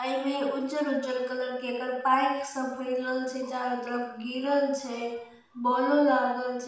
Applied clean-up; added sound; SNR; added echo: none; none; none; reverberation time 0.7 s.